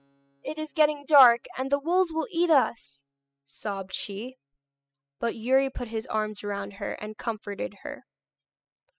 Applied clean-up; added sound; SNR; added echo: classical method spectral subtraction.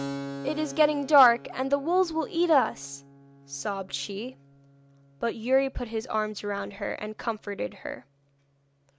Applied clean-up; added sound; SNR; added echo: none; Keyboard (musical); 16 dB; none.